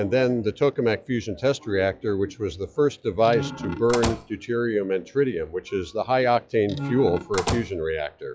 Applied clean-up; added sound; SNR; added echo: classical method log-MMSE.